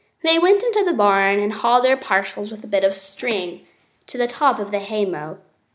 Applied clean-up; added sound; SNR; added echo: none; none; none; none.